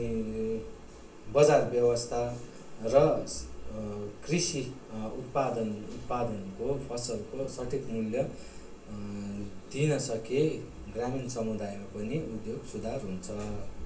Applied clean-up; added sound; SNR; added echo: none; none; none; reverberation time 0.3 s.